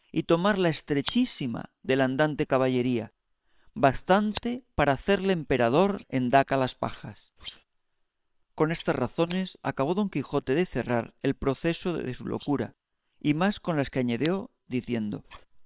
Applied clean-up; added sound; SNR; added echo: neural separator model SepFormer WHAM!.